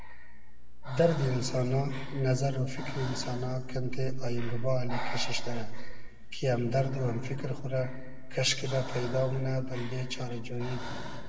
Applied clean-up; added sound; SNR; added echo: none; Breathing; 0 dB; reverberation time 1.5 s.